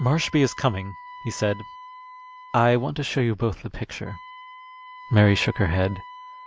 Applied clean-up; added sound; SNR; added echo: none; Wind instrument, woodwind instrument; 18 dB; none.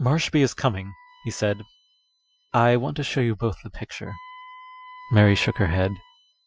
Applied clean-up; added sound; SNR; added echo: classical method Wiener filter.